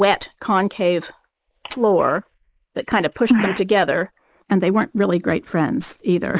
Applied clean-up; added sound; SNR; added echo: neural mask model Resemble Enhance denoiser.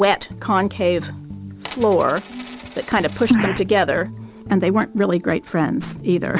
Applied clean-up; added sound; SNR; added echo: none; Coin (dropping); 19 dB; none.